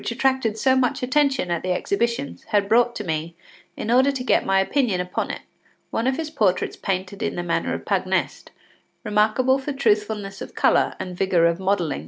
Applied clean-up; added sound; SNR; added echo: none; none; none; none.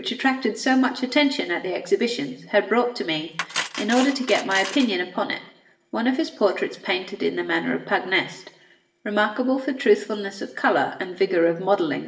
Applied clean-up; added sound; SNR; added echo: none; Cutlery, silverware; 11 dB; reverberation time 0.7 s.